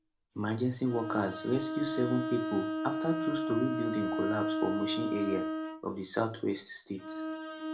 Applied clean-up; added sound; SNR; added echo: none; Bowed string instrument; 2 dB; reverberation time 0.3 s.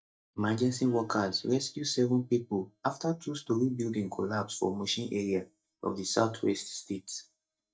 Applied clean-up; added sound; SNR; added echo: neural mask model DeepFilterNet 3.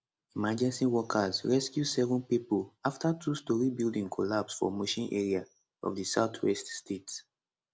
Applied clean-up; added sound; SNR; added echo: none; none; none; none.